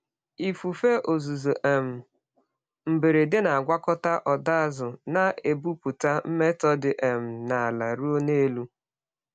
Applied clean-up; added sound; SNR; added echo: none; none; none; none.